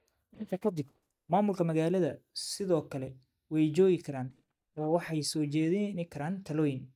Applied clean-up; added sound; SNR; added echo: neural mask model DeepFilterNet 3.